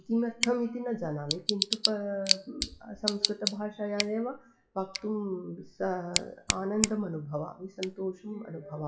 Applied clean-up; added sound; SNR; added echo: classical method WPE with log-MMSE.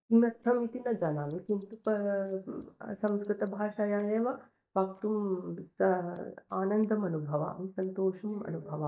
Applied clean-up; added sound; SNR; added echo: neural mask model DeepFilterNet 3.